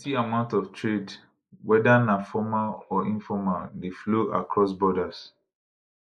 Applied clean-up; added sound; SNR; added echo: neural mask model Resemble Enhance denoiser.